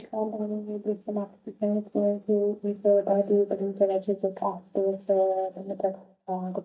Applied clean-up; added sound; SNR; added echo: neural mask model DeepFilterNet 3.